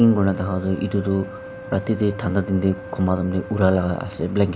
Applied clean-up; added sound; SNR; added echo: none; Wind instrument, woodwind instrument; 16 dB; none.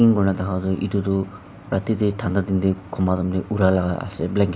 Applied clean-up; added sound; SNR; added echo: none; none; none; none.